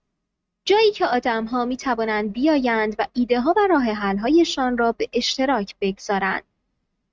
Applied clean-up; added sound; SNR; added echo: neural mask model RNNoise.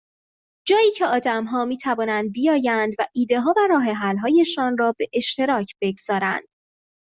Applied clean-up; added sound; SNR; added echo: none; none; none; none.